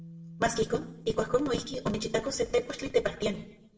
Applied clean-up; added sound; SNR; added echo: none; Bass guitar; 20 dB; reverberation time 0.6 s.